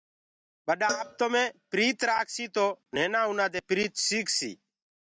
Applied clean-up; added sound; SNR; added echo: neural mask model DeepFilterNet 3.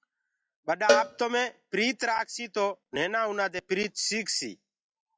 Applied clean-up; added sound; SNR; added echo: classical method log-MMSE.